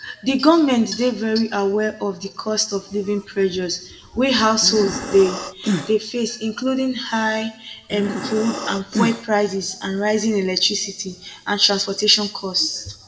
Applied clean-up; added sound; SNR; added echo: none; Breathing; 5 dB; reverberation time 1.1 s.